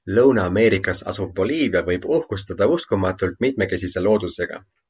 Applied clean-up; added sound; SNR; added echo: none; none; none; none.